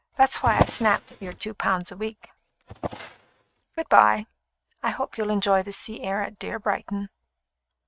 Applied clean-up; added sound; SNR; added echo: neural mask model RNNoise.